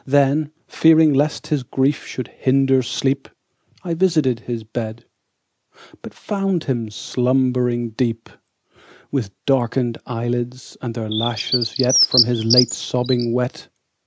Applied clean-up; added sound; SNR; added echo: none; Bird; 3 dB; none.